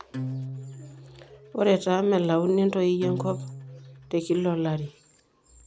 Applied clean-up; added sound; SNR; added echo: none; Acoustic guitar; 12 dB; none.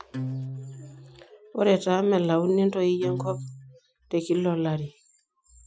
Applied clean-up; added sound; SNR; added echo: classical method Wiener filter.